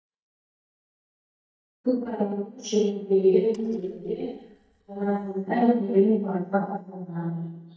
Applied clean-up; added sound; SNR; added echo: neural mask model DeepFilterNet 3.